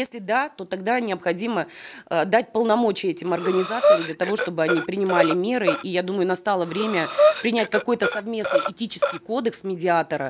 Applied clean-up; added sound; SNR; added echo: none; Breathing; 1 dB; none.